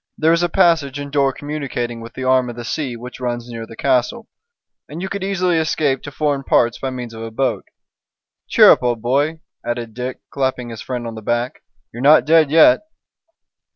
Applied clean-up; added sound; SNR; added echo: none; none; none; none.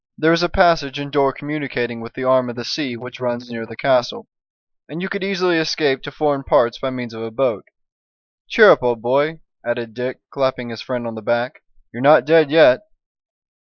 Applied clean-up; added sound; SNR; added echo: neural mask model Resemble Enhance denoiser.